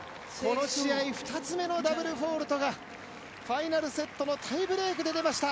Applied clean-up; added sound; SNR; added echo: none; none; none; none.